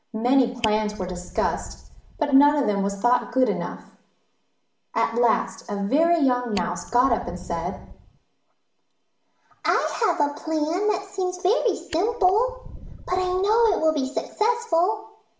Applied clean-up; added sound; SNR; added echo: none; Fire; 20 dB; reverberation time 0.6 s.